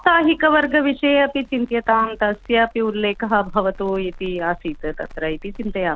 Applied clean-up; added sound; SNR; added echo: none; Crackle; 18 dB; none.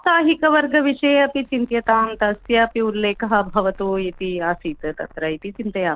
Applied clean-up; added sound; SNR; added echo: neural mask model DeepFilterNet 3.